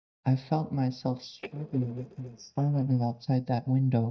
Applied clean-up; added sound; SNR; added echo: neural mask model DeepFilterNet 3.